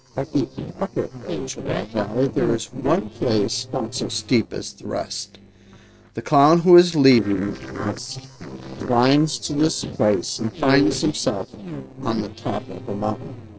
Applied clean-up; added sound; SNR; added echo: neural separator model SepFormer DNS4.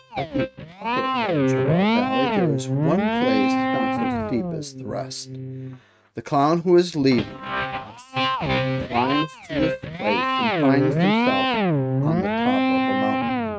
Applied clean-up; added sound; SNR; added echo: neural mask model RNNoise.